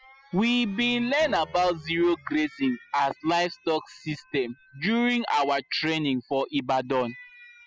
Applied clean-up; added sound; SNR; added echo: classical method spectral subtraction.